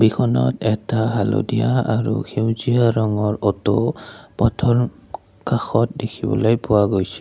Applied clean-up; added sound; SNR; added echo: none; none; none; none.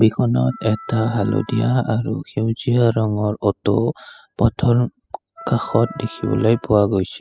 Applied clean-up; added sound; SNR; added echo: classical method spectral subtraction.